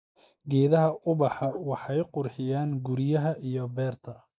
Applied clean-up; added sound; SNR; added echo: neural mask model Resemble Enhance denoiser.